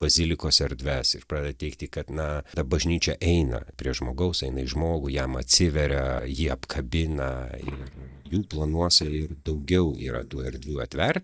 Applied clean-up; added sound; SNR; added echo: neural mask model DeepFilterNet 3.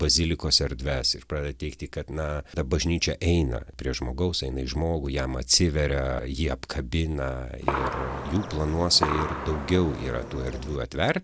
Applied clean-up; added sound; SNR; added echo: none; Gunshot, gunfire; 5 dB; none.